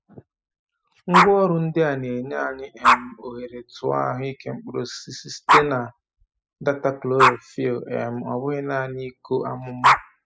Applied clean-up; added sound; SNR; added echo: classical method spectral subtraction.